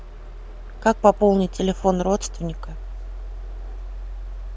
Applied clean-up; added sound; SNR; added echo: none; Mechanisms; 9 dB; none.